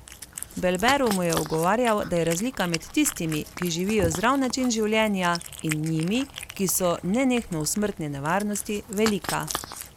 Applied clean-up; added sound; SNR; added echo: none; Cat; 12 dB; none.